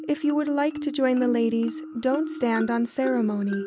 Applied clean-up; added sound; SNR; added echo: none; Marimba, xylophone; 10 dB; none.